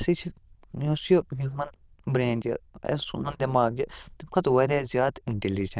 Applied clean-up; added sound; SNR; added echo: neural diffusion model UNIVERSE++.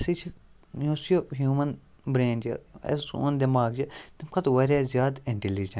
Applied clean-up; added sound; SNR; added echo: none; none; none; none.